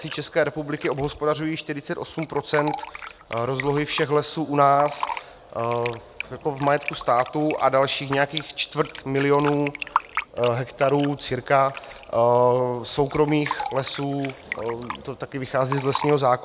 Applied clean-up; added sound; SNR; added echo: none; Fill (with liquid); 12 dB; none.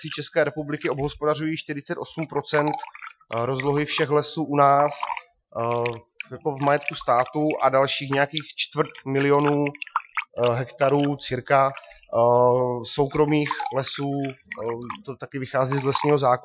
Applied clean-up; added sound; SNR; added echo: classical method Wiener filter.